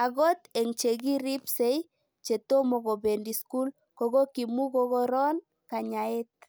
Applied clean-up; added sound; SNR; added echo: none; none; none; none.